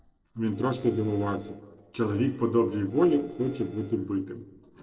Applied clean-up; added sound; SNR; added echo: neural separator model SepFormer DNS4.